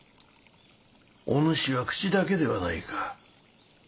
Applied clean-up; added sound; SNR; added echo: none; none; none; none.